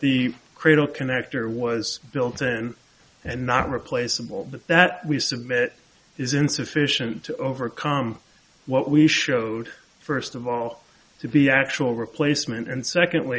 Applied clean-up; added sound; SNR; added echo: none; none; none; none.